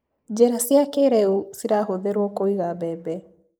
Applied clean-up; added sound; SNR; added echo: neural mask model Resemble Enhance denoiser.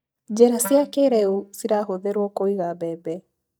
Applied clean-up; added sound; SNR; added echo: neural mask model DeepFilterNet 3.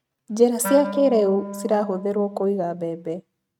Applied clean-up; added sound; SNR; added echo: neural mask model RNNoise.